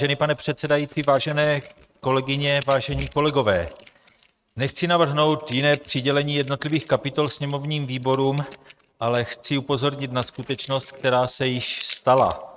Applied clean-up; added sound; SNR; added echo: neural mask model RNNoise.